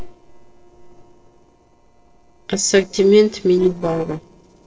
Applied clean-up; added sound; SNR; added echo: neural separator model SepFormer DNS4.